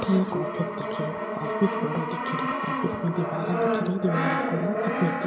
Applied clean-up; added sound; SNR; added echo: none; Brass instrument; 0 dB; none.